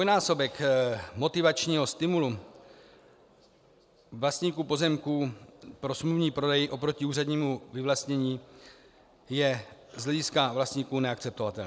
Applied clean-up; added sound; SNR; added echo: none; none; none; none.